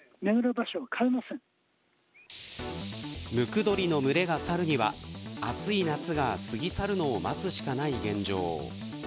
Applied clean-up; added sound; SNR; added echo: none; none; none; none.